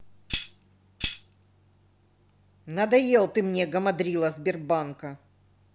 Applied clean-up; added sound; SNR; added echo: none; Tambourine; -5 dB; none.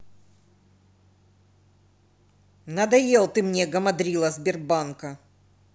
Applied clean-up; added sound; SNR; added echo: none; none; none; none.